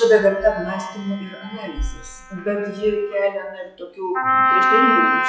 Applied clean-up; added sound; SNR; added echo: classical method log-MMSE.